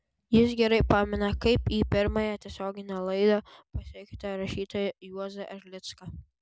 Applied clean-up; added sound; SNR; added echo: none; none; none; none.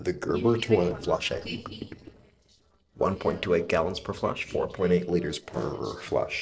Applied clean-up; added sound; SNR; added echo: neural separator model SepFormer DNS4.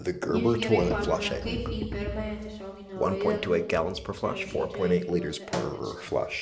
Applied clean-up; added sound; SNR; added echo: none; Toilet flush; -5 dB; reverberation time 1.1 s.